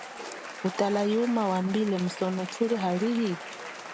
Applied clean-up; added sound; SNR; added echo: none; Applause / Cheering; 12 dB; none.